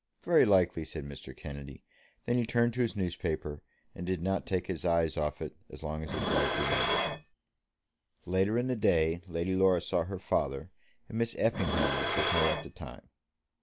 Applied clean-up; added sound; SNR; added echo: none; Dishes, pots, and pans; 3 dB; none.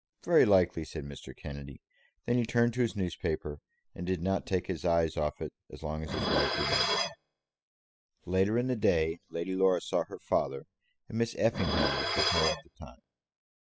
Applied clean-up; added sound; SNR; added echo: classical method spectral subtraction.